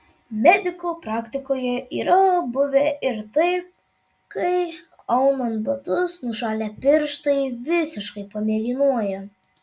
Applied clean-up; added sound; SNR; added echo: none; none; none; none.